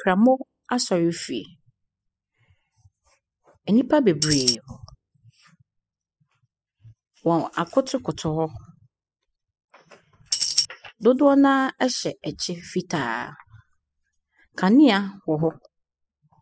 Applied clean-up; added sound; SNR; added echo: classical method spectral subtraction.